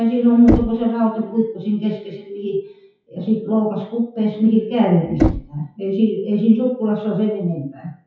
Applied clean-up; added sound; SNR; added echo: classical method WPE with log-MMSE.